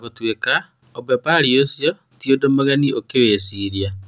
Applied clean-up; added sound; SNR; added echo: none; none; none; none.